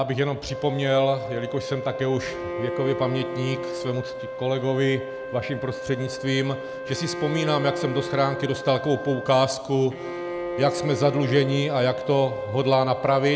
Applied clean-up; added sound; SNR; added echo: none; Wind instrument, woodwind instrument + Bowed string instrument; 8 dB; none.